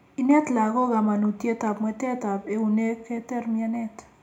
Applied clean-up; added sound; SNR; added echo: none; none; none; reverberation time 0.4 s.